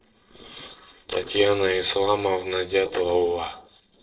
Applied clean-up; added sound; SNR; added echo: neural separator model SepFormer DNS4.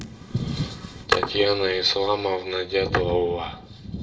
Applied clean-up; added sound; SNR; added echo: none; Thunder; 9 dB; reverberation time 0.6 s.